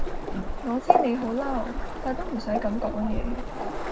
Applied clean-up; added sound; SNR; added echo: none; Waves, surf; -3 dB; reverberation time 0.3 s.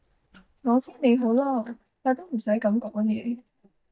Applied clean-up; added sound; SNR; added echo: neural mask model DeepFilterNet 3.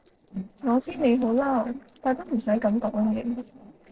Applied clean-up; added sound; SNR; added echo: neural separator model SepFormer DNS4.